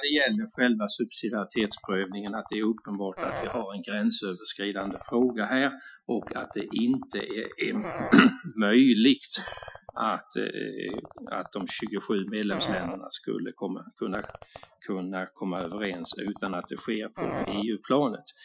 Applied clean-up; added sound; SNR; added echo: classical method Wiener filter.